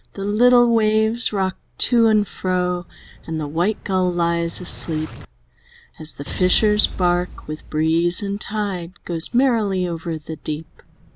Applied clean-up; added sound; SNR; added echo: none; Explosion; 17 dB; none.